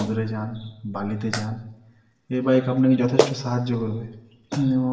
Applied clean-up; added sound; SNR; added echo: none; Clapping; 8 dB; reverberation time 0.8 s.